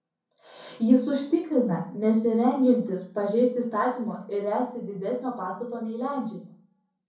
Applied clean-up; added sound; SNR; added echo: none; none; none; reverberation time 0.5 s.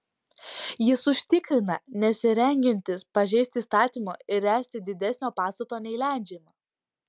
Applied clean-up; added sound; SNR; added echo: none; none; none; none.